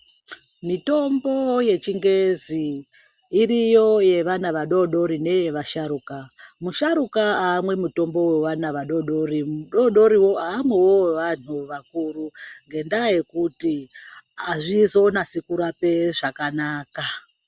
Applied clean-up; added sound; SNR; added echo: none; none; none; none.